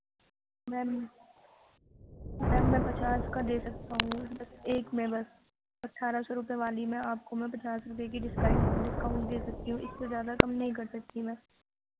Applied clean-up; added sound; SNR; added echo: none; Thunder; 2 dB; none.